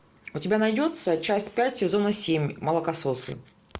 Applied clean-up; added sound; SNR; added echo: none; none; none; none.